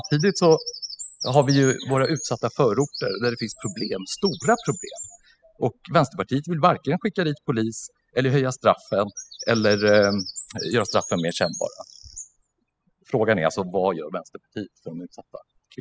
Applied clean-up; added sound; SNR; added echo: classical method spectral subtraction.